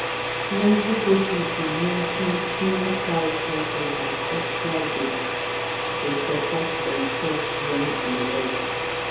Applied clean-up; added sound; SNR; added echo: none; Domestic sounds, home sounds; 0 dB; reverberation time 1.0 s.